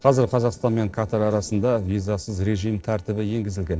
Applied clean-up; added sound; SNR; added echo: neural separator model SepFormer DNS4.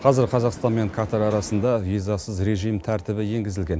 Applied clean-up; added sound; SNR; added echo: none; none; none; none.